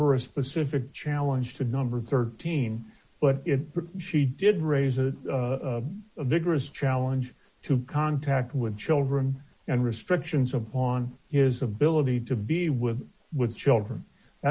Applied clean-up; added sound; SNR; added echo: none; none; none; none.